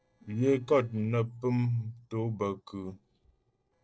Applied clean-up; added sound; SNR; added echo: neural separator model SepFormer DNS4.